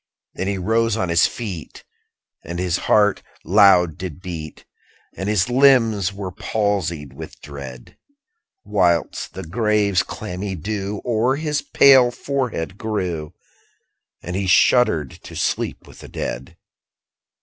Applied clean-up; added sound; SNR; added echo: none; none; none; none.